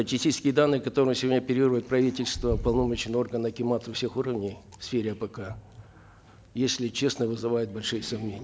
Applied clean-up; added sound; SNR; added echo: none; none; none; none.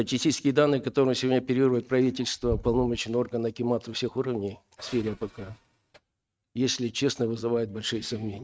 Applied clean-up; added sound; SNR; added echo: neural mask model RNNoise.